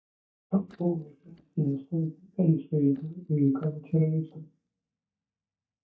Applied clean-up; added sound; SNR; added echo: neural mask model DeepFilterNet 3.